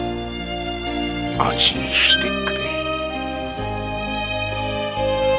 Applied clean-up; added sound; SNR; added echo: none; Bowed string instrument; 3 dB; none.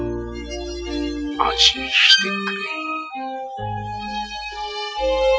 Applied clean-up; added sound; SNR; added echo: classical method Wiener filter.